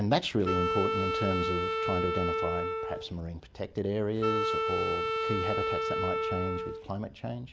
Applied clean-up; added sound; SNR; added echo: none; Wind instrument, woodwind instrument; -1 dB; none.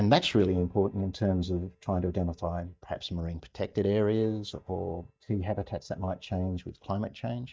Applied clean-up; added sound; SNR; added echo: neural mask model DeepFilterNet 3.